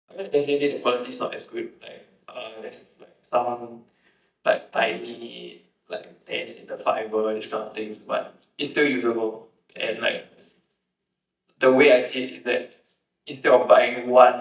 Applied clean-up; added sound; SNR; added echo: neural mask model DeepFilterNet 3.